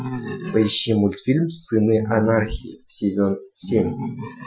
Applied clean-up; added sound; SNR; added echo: classical method Wiener filter.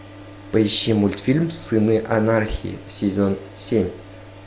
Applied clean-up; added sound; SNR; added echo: none; none; none; none.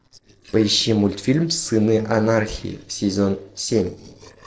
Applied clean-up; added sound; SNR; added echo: neural separator model SepFormer DNS4.